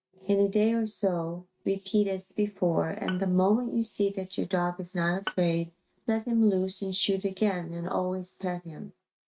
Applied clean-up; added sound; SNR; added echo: neural mask model RNNoise.